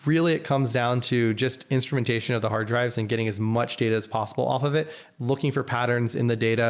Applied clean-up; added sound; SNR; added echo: none; none; none; none.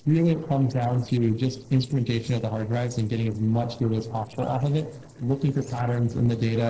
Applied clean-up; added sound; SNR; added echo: neural separator model SepFormer DNS4.